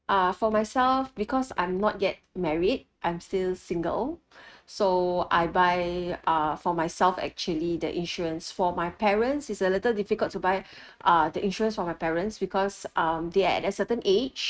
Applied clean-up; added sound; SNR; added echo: neural mask model RNNoise.